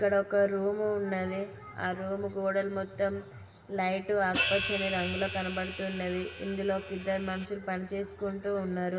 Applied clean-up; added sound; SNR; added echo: none; Hi-hat; 5 dB; reverberation time 2.1 s.